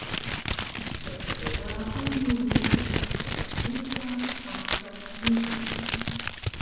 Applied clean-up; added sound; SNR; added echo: none; Crumpling, crinkling; -4 dB; reverberation time 2.2 s.